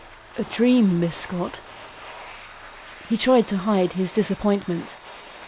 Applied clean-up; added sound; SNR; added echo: none; Domestic sounds, home sounds; 18 dB; none.